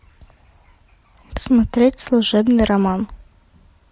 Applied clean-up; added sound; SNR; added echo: none; none; none; none.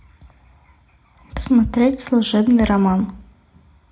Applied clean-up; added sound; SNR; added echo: none; none; none; reverberation time 0.2 s.